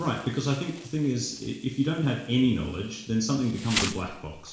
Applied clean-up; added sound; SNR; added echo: none; Insect; 12 dB; reverberation time 0.7 s.